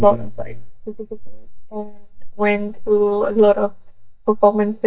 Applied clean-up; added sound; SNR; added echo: neural mask model DeepFilterNet 3.